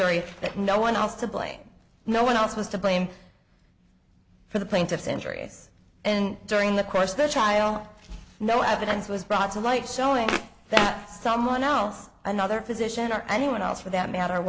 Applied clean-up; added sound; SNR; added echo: none; Walk, footsteps; 6 dB; none.